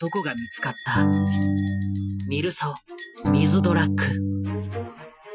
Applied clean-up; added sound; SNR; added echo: classical method Wiener filter.